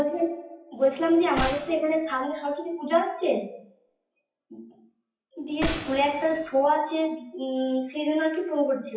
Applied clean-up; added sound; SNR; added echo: classical method WPE with log-MMSE.